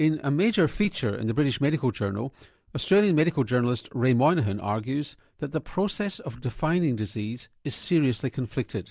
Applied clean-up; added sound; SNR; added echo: none; none; none; none.